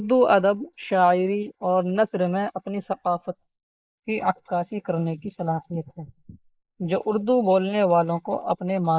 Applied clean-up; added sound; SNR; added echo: neural mask model Resemble Enhance denoiser.